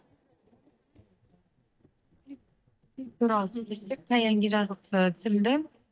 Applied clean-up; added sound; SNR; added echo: neural mask model DeepFilterNet 3.